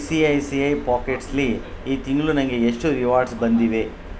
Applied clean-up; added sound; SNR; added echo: none; none; none; none.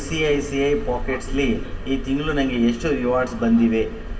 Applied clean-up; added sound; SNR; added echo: none; none; none; reverberation time 1.9 s.